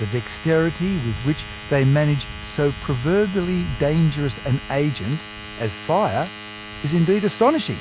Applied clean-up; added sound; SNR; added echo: none; Domestic sounds, home sounds; 15 dB; none.